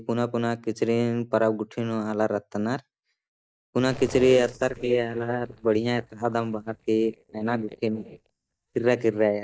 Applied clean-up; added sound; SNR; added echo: neural mask model DeepFilterNet 3.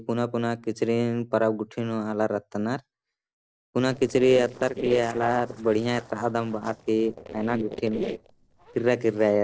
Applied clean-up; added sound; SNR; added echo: neural separator model SepFormer DNS4.